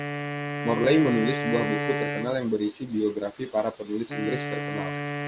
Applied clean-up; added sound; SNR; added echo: none; Wind instrument, woodwind instrument; 4 dB; none.